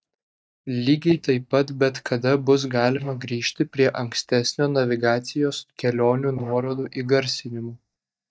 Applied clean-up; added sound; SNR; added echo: neural mask model DeepFilterNet 3.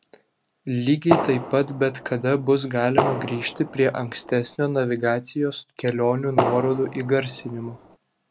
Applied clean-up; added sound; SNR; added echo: none; Fireworks; 4 dB; none.